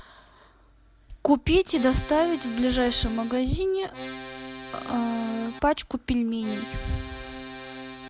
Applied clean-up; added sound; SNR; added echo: none; Accordion; 10 dB; none.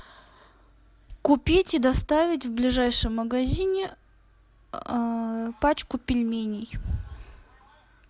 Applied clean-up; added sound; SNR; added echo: none; none; none; none.